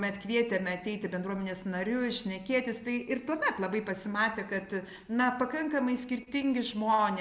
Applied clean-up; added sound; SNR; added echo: none; none; none; none.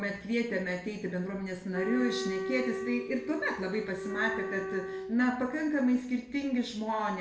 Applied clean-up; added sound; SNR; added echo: none; Wind instrument, woodwind instrument; 6 dB; reverberation time 0.4 s.